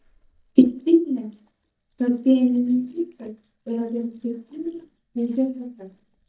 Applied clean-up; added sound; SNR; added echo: neural mask model DeepFilterNet 3.